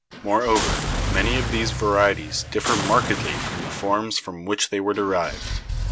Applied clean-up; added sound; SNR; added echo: none; Engine / Car + Boom; 4 dB; none.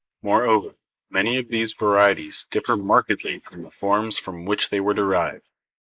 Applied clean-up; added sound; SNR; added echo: neural mask model Resemble Enhance denoiser.